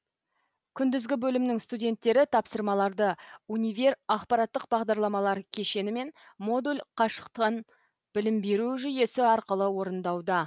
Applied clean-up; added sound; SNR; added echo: none; none; none; none.